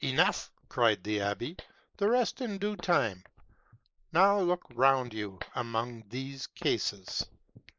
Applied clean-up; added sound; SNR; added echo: neural mask model Resemble Enhance denoiser.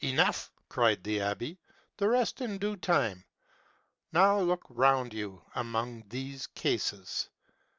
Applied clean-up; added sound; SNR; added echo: none; none; none; none.